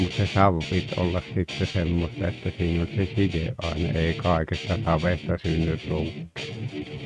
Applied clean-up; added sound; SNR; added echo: neural mask model RNNoise.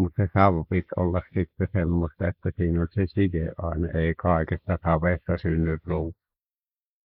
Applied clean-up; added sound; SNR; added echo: neural mask model Resemble Enhance denoiser.